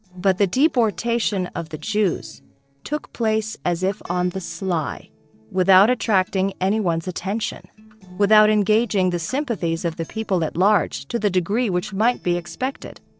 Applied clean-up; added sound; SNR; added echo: neural separator model SepFormer DNS4.